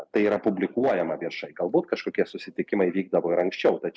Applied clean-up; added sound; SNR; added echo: none; none; none; none.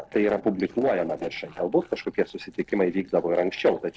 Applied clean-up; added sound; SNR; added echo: neural separator model SepFormer DNS4.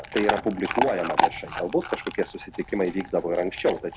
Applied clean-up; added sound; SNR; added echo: none; Chewing, mastication / Dog; 3 dB; none.